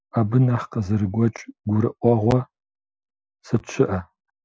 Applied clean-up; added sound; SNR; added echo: none; none; none; none.